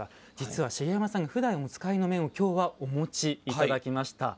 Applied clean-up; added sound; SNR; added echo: none; none; none; none.